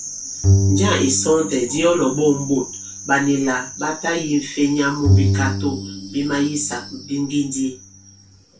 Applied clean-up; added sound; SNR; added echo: none; Bowed string instrument; 2 dB; reverberation time 0.2 s.